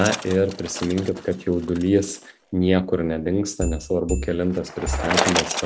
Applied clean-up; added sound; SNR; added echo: none; Marimba, xylophone / Wood + Bicycle; 6 dB; none.